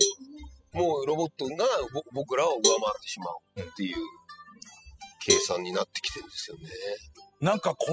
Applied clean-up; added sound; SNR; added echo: classical method spectral subtraction.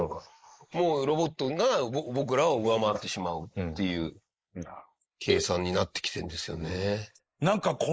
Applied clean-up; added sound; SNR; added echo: neural mask model Resemble Enhance denoiser.